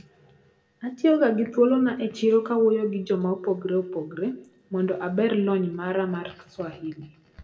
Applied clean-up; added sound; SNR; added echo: none; none; none; reverberation time 0.6 s.